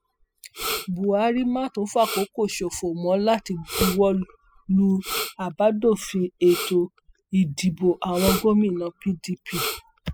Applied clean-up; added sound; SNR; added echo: classical method spectral subtraction.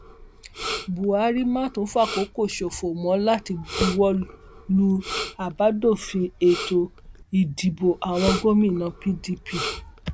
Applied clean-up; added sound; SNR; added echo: none; Respiratory sounds; 10 dB; none.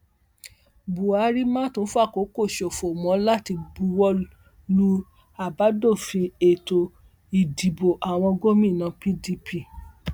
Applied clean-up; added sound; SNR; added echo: none; none; none; none.